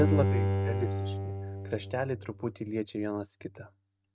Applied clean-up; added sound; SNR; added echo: neural mask model RNNoise.